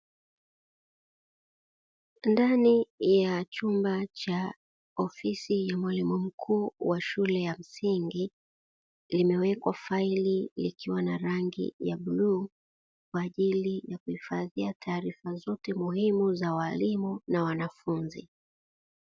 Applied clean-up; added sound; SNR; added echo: none; none; none; none.